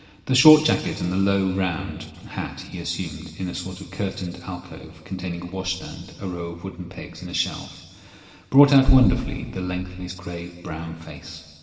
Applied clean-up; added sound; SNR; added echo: none; none; none; reverberation time 2.0 s.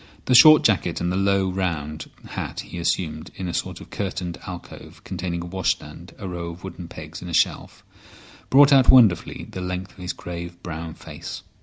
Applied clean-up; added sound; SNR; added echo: none; none; none; none.